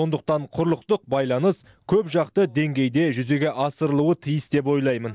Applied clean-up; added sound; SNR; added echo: none; none; none; none.